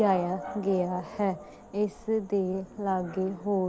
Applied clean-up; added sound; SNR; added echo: none; none; none; none.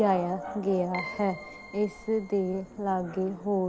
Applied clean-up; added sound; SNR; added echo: none; Keyboard (musical); 15 dB; none.